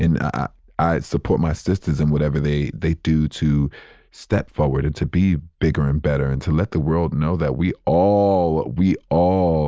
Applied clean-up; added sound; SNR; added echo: none; none; none; none.